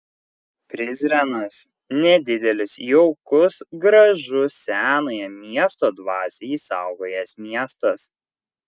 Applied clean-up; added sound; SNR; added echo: none; none; none; none.